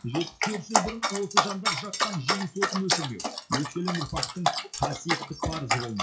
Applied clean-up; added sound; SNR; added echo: classical method WPE with log-MMSE.